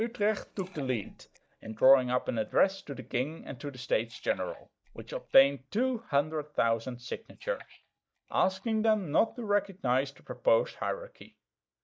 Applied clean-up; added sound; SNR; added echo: neural mask model DeepFilterNet 3.